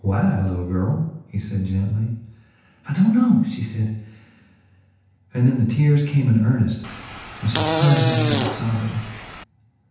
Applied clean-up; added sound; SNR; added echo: none; Fart; 3 dB; reverberation time 0.9 s.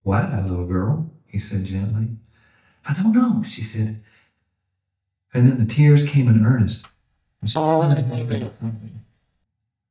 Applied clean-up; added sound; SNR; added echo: neural mask model DeepFilterNet 3.